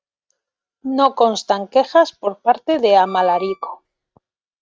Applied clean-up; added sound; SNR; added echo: neural mask model RNNoise.